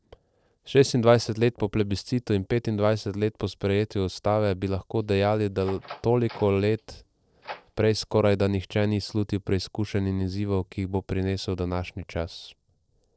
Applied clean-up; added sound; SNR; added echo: neural separator model SepFormer DNS4.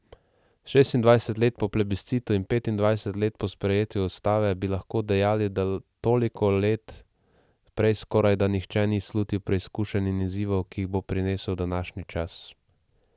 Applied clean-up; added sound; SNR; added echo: none; none; none; none.